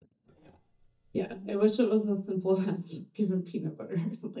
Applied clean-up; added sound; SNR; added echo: neural mask model DeepFilterNet 3.